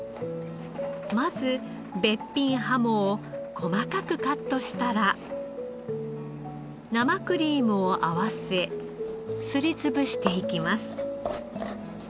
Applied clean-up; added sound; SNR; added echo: none; none; none; none.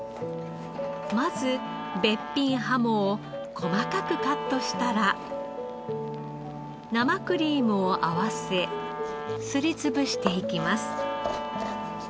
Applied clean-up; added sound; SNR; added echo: none; Guitar; 10 dB; none.